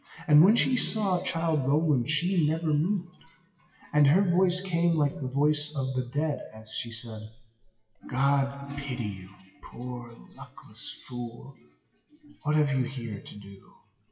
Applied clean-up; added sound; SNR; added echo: classical method WPE with log-MMSE.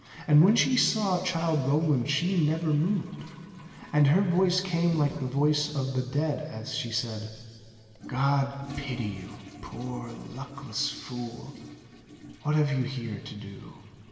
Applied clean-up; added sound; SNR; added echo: none; Toilet flush; 19 dB; reverberation time 2.5 s.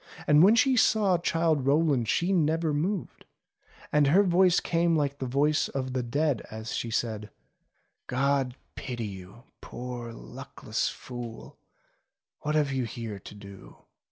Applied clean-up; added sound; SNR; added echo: none; none; none; none.